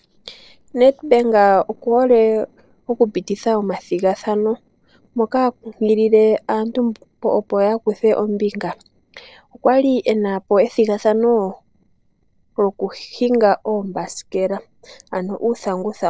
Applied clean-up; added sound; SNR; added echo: neural separator model SepFormer DNS4.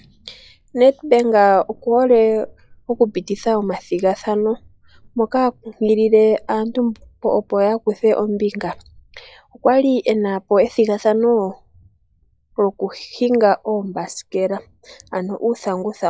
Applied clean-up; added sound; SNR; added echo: classical method log-MMSE.